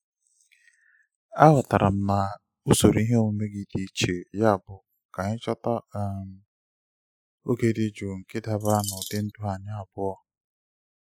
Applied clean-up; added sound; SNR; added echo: classical method spectral subtraction.